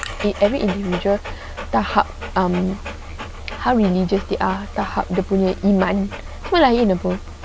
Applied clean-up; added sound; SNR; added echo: none; Musical instrument + Dog; 13 dB; none.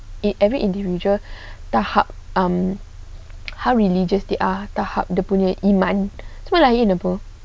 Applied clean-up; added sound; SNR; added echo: none; none; none; none.